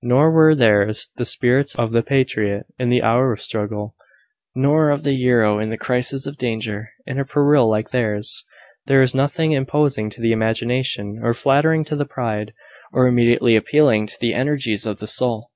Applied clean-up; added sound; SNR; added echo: none; none; none; none.